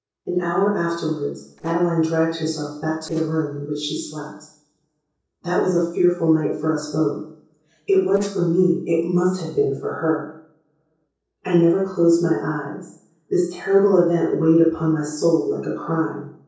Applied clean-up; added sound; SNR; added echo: neural separator model SepFormer DNS4.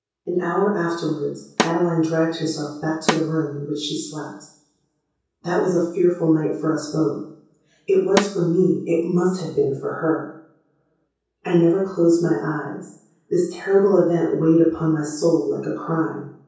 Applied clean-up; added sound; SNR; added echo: none; Snare drum; 8 dB; reverberation time 0.6 s.